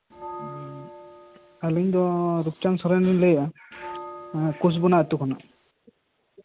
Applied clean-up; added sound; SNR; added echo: none; Bell; 17 dB; none.